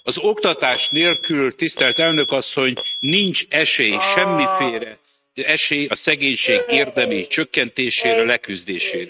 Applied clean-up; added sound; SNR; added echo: neural mask model RNNoise.